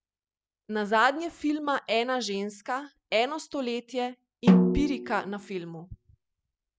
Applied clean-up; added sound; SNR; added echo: none; Snare drum; -4 dB; none.